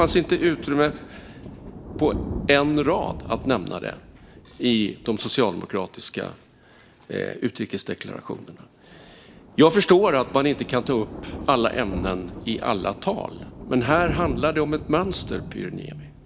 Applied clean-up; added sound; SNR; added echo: none; Thunder; 12 dB; none.